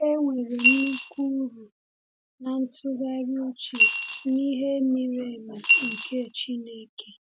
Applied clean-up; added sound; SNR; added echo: none; Coin (dropping) / Glass; -5 dB; none.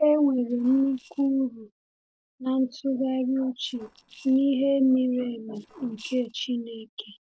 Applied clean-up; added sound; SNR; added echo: neural separator model SepFormer DNS4.